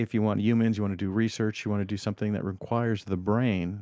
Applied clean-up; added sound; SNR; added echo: none; none; none; none.